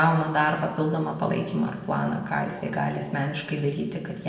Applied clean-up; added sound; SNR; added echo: none; none; none; reverberation time 1.2 s.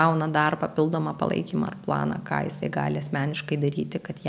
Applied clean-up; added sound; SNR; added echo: none; none; none; none.